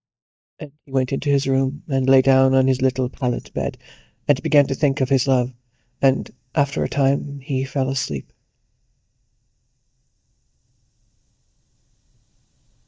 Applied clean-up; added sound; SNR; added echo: neural mask model DeepFilterNet 3.